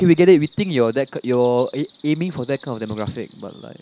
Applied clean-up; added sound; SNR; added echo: none; Bird; 20 dB; none.